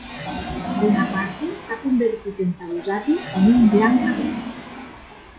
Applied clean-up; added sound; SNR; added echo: classical method log-MMSE.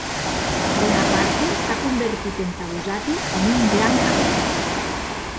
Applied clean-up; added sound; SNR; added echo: none; Ocean; -3 dB; none.